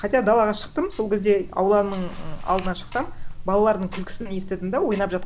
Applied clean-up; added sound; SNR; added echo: none; Tick-tock; 10 dB; none.